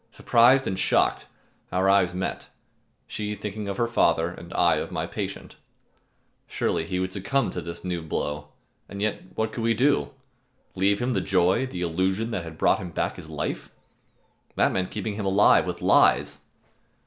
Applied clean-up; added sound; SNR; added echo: none; none; none; none.